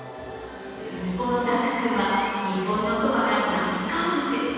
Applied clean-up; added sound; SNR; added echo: none; Bird; 19 dB; reverberation time 2.1 s.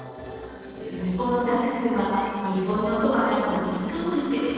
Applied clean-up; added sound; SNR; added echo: neural separator model SepFormer DNS4.